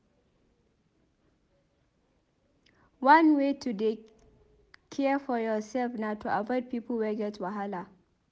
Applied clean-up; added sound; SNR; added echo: none; none; none; none.